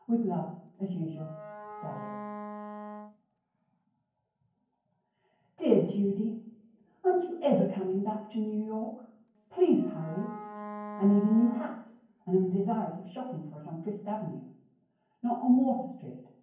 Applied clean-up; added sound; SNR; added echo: none; Wind instrument, woodwind instrument; 13 dB; reverberation time 0.9 s.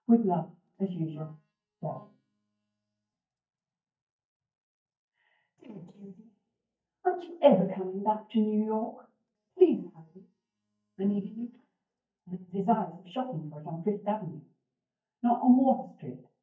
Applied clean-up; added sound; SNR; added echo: neural mask model DeepFilterNet 3.